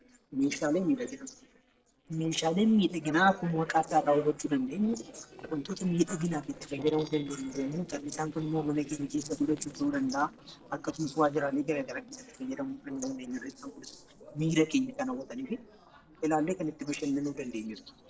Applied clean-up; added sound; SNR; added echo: neural separator model SepFormer DNS4.